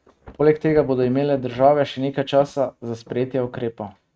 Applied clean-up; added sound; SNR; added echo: neural mask model RNNoise.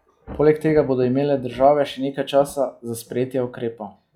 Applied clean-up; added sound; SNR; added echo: classical method log-MMSE.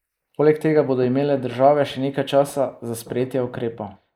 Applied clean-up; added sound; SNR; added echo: neural mask model Resemble Enhance denoiser.